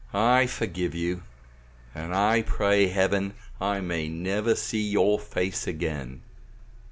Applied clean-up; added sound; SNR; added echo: none; Car; 19 dB; none.